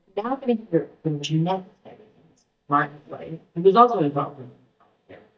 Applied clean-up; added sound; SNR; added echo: neural mask model DeepFilterNet 3.